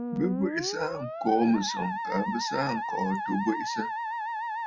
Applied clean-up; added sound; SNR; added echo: none; Musical instrument; 3 dB; none.